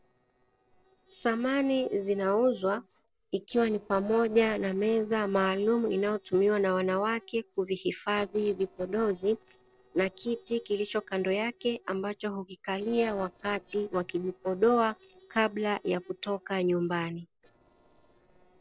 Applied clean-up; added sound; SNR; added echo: neural separator model SepFormer DNS4.